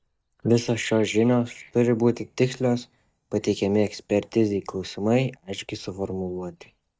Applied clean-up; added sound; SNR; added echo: neural mask model DeepFilterNet 3.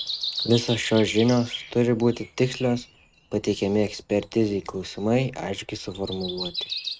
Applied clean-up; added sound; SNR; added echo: neural mask model RNNoise.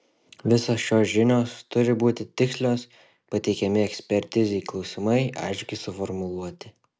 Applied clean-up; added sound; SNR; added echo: none; none; none; none.